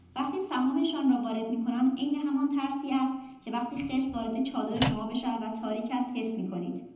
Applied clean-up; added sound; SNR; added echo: none; Microwave oven; 3 dB; reverberation time 0.8 s.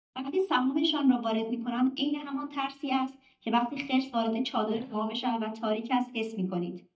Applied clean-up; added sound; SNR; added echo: neural mask model DeepFilterNet 3.